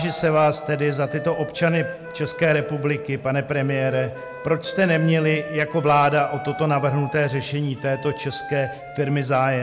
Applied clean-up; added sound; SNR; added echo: none; Wind instrument, woodwind instrument; 13 dB; none.